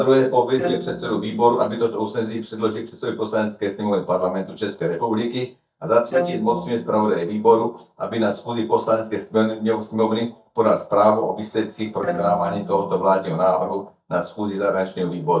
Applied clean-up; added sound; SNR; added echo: neural mask model DeepFilterNet 3.